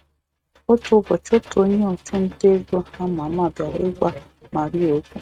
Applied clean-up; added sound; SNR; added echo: neural mask model RNNoise.